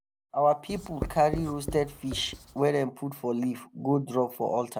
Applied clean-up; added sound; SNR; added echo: none; Writing; 10 dB; none.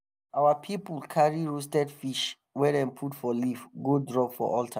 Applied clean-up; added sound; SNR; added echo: none; none; none; none.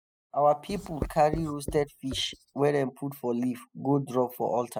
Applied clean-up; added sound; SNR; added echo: classical method spectral subtraction.